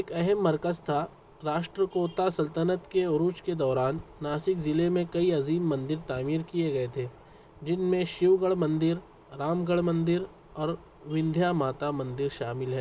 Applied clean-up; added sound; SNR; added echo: none; none; none; none.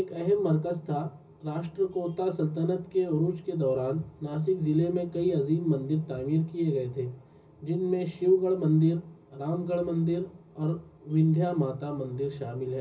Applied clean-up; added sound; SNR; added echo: none; none; none; reverberation time 0.4 s.